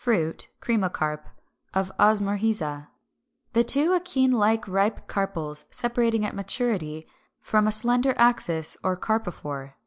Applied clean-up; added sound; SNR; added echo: none; none; none; none.